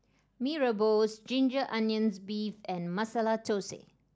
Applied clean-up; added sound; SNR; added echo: none; none; none; none.